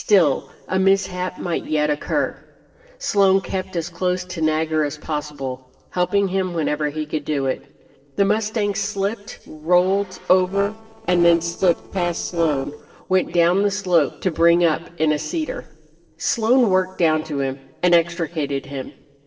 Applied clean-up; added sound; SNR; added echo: neural separator model SepFormer DNS4.